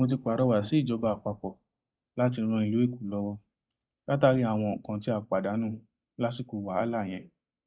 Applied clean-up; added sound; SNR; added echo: neural mask model DeepFilterNet 3.